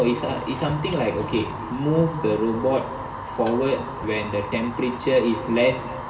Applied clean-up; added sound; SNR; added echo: none; Fire; 10 dB; reverberation time 2.3 s.